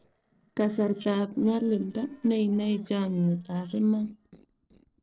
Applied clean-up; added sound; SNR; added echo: neural separator model SepFormer DNS4.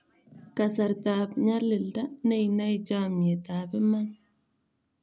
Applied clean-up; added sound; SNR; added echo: none; none; none; none.